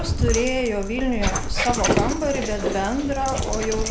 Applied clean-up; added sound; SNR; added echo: none; Dog; 0 dB; none.